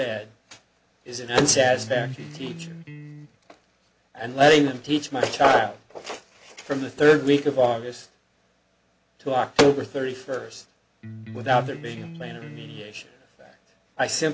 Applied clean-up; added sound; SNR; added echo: none; Electric guitar; 12 dB; none.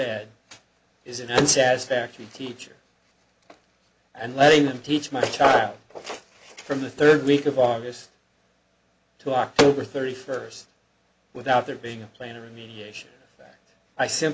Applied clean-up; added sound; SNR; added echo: none; none; none; none.